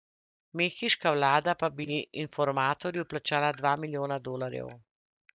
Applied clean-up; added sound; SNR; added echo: neural mask model DeepFilterNet 3.